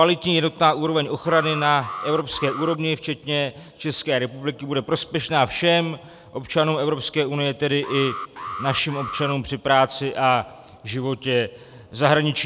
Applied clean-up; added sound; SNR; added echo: none; Alarm; 10 dB; none.